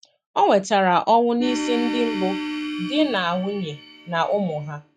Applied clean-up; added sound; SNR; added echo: classical method log-MMSE.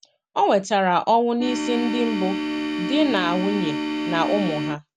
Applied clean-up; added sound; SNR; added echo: none; Organ; 3 dB; none.